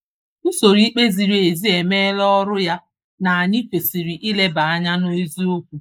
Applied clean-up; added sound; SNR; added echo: neural mask model Resemble Enhance denoiser.